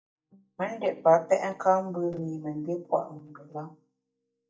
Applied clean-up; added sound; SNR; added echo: neural mask model DeepFilterNet 3.